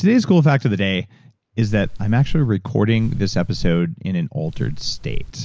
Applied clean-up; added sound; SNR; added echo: none; Wind; 7 dB; none.